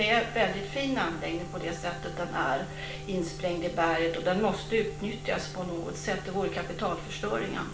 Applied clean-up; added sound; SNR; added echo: none; Wind instrument, woodwind instrument; 18 dB; reverberation time 0.4 s.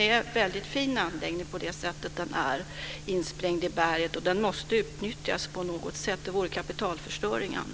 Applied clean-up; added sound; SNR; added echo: none; none; none; none.